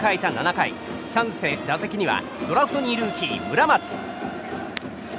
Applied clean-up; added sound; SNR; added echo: none; none; none; none.